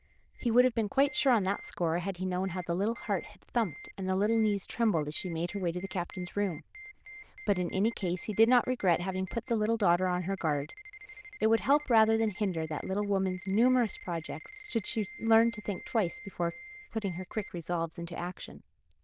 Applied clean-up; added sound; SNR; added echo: neural diffusion model UNIVERSE++.